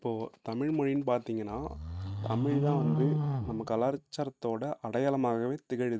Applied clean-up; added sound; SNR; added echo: neural mask model RNNoise.